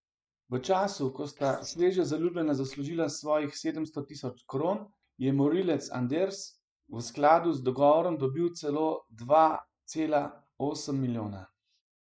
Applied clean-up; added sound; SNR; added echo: neural mask model Resemble Enhance denoiser.